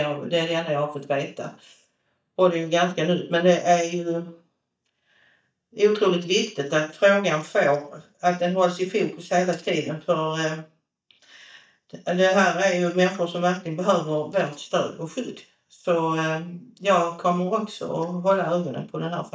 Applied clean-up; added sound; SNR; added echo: neural mask model DeepFilterNet 3.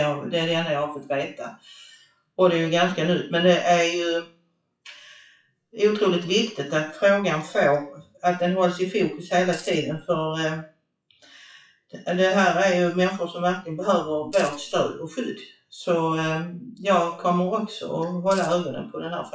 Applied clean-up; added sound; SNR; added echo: classical method WPE with log-MMSE.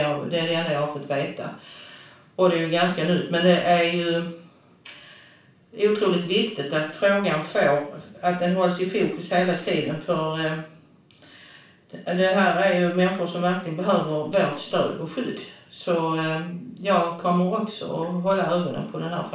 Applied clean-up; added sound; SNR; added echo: none; Coin (dropping); 19 dB; reverberation time 0.4 s.